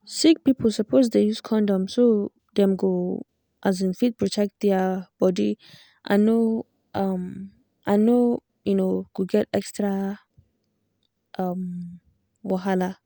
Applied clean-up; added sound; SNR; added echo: none; none; none; none.